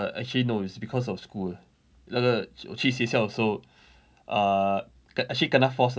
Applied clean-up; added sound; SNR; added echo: none; none; none; none.